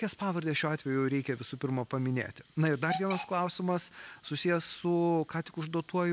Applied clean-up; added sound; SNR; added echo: none; Hiss / Alarm / Train; 16 dB; none.